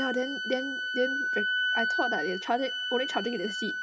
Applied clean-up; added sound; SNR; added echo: none; Wind instrument, woodwind instrument; 0 dB; reverberation time 0.3 s.